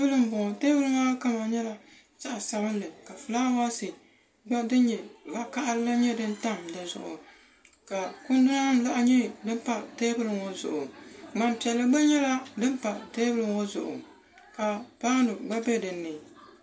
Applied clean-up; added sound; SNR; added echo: none; none; none; none.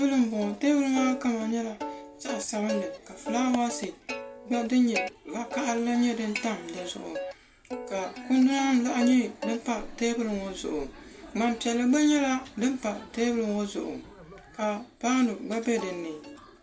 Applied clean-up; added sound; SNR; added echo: none; Plucked string instrument; 12 dB; none.